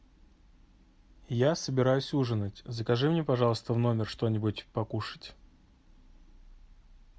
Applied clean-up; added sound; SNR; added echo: none; none; none; none.